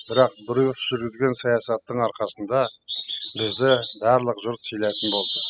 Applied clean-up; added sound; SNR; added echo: classical method spectral subtraction.